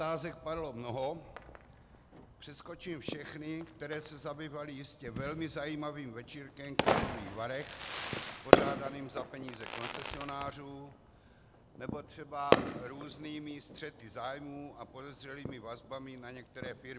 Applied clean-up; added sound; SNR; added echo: none; Fireworks; -5 dB; none.